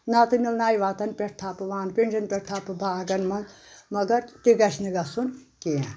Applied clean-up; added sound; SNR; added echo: none; none; none; none.